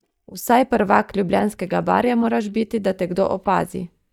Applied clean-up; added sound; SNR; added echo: neural mask model DeepFilterNet 3.